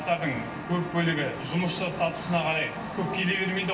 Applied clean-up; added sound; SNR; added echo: none; Trumpet; 18 dB; reverberation time 0.8 s.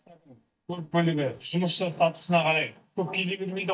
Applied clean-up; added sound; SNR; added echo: neural mask model DeepFilterNet 3.